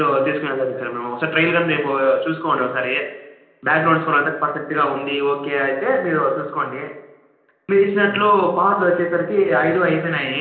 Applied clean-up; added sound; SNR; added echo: none; none; none; reverberation time 0.8 s.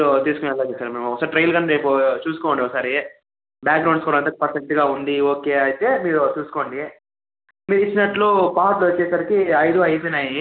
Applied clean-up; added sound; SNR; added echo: none; none; none; none.